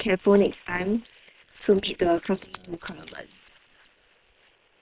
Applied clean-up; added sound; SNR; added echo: neural separator model SepFormer WHAM!.